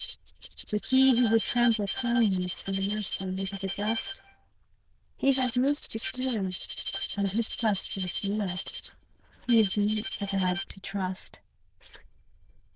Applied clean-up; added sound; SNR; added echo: neural diffusion model UNIVERSE++.